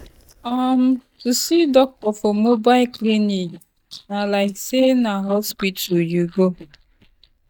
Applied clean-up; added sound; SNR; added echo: neural mask model DeepFilterNet 3.